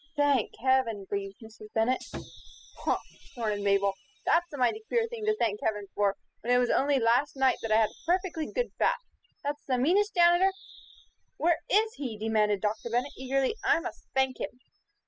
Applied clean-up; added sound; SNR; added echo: classical method spectral subtraction.